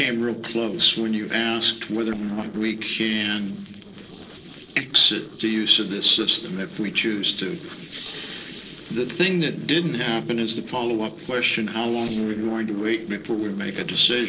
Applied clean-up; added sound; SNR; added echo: neural separator model SepFormer DNS4.